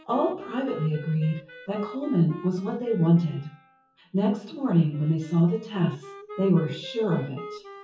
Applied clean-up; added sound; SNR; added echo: classical method WPE with log-MMSE.